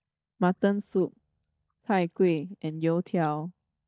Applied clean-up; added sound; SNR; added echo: neural mask model DeepFilterNet 3.